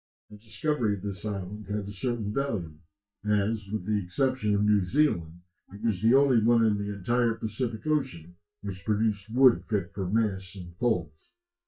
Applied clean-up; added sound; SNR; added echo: neural mask model DeepFilterNet 3.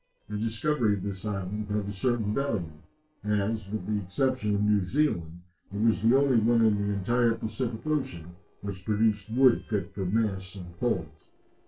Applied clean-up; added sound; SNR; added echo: neural separator model SepFormer DNS4.